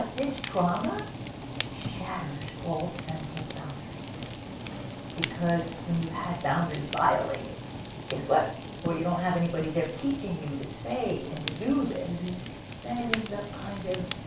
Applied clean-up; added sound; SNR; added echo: none; Fire; 5 dB; reverberation time 0.4 s.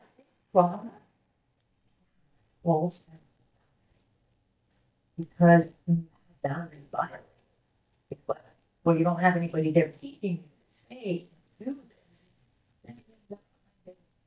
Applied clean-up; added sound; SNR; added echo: neural mask model DeepFilterNet 3.